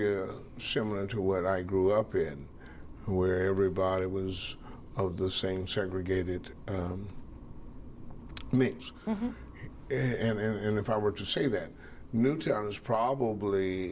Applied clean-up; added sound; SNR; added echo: none; none; none; none.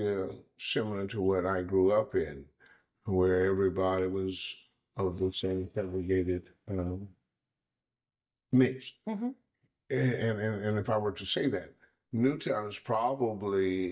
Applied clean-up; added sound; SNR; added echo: neural mask model DeepFilterNet 3.